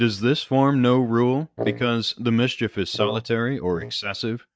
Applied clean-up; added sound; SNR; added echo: neural mask model DeepFilterNet 3.